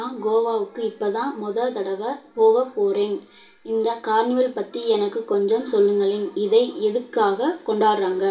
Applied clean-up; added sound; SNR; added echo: none; none; none; reverberation time 0.3 s.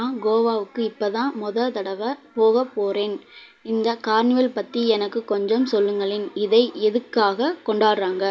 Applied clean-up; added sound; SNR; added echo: none; none; none; none.